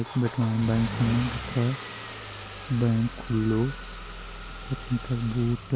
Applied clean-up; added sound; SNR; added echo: none; Engine starting / Car; 10 dB; none.